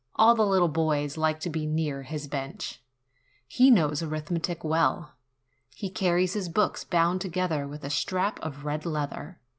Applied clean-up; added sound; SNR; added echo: none; none; none; none.